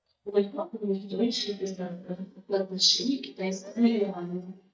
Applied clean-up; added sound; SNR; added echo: neural mask model DeepFilterNet 3.